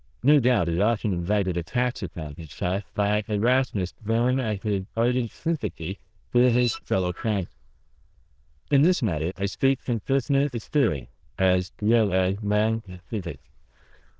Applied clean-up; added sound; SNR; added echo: neural diffusion model UNIVERSE++.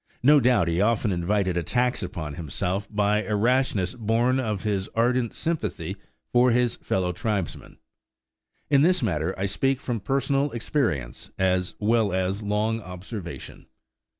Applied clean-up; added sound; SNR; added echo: none; none; none; none.